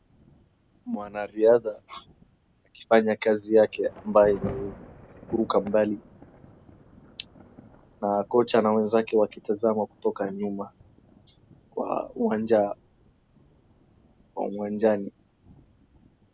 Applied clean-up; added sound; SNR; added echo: none; Thunder / Rain; 20 dB; none.